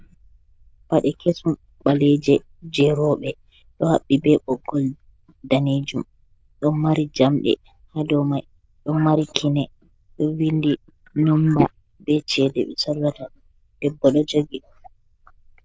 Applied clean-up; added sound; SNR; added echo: neural diffusion model UNIVERSE++.